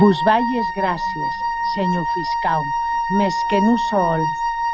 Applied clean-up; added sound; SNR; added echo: none; Wind instrument, woodwind instrument; 1 dB; none.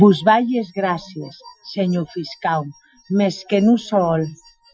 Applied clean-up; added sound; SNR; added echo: classical method Wiener filter.